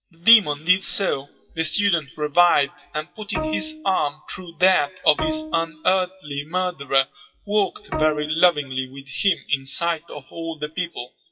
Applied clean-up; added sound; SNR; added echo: classical method WPE with log-MMSE.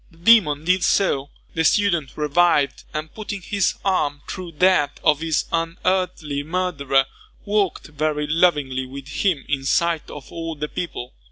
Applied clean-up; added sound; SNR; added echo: none; none; none; none.